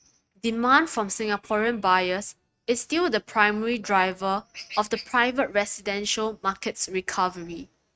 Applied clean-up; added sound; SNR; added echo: neural mask model RNNoise.